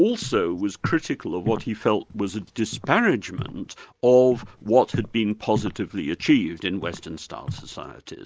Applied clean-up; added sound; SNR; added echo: none; Walk, footsteps; 13 dB; none.